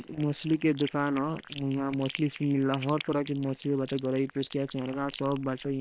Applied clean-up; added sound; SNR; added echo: neural separator model SepFormer WHAM!.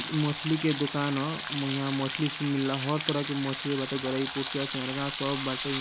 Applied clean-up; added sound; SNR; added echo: none; Frying (food); 6 dB; none.